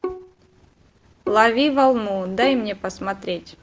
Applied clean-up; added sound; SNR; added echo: none; Bowed string instrument; 13 dB; none.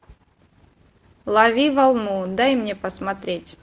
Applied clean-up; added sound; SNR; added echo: none; none; none; none.